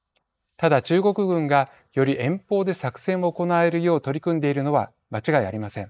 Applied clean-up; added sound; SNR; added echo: neural mask model Resemble Enhance denoiser.